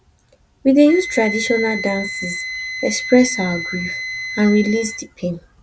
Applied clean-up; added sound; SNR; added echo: none; Wind instrument, woodwind instrument; 9 dB; none.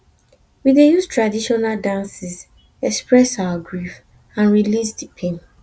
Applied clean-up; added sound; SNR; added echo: none; none; none; none.